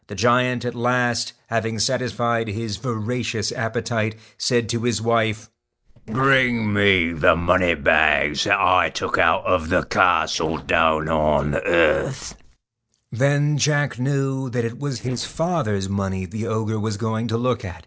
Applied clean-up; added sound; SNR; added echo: neural separator model SepFormer DNS4.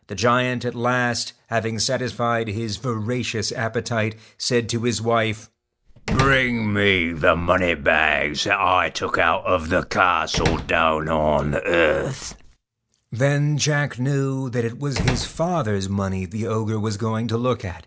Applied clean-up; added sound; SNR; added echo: none; Slam; 9 dB; none.